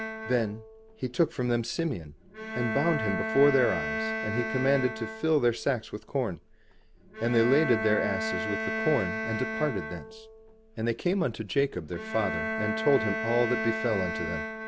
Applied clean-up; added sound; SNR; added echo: none; Bowed string instrument; 5 dB; none.